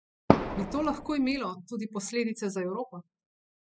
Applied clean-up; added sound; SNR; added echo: classical method spectral subtraction.